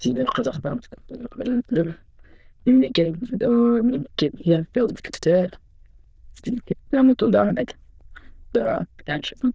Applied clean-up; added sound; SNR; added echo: neural diffusion model UNIVERSE++.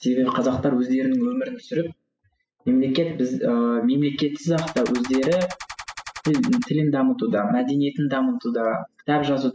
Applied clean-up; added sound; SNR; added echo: classical method spectral subtraction.